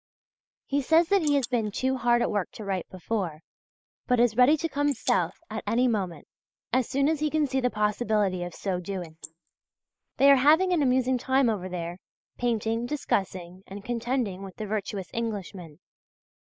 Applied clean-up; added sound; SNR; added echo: neural mask model Resemble Enhance denoiser.